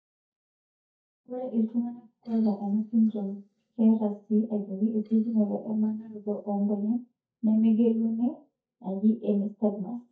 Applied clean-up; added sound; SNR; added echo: neural mask model DeepFilterNet 3.